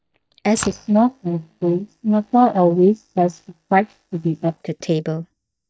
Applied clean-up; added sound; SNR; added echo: neural mask model DeepFilterNet 3.